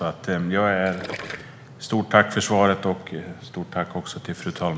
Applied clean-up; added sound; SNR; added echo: none; Gurgling; 18 dB; none.